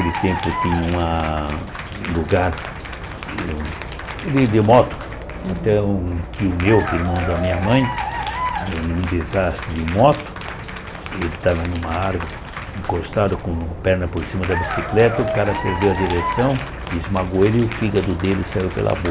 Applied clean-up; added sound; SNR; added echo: none; Insect / Frog + Applause / Cheering; 7 dB; none.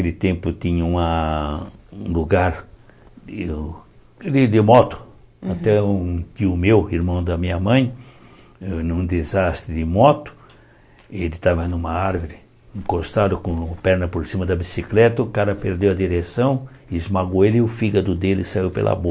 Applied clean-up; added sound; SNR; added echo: none; none; none; none.